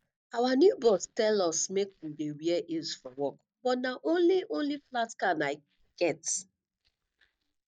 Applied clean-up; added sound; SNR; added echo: neural mask model DeepFilterNet 3.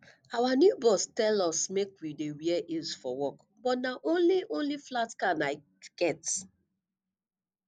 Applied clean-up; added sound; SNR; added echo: none; none; none; none.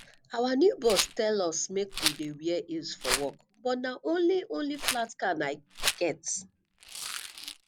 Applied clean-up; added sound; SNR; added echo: none; Rattle; 7 dB; none.